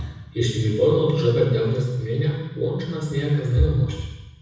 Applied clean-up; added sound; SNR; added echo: none; none; none; reverberation time 1.1 s.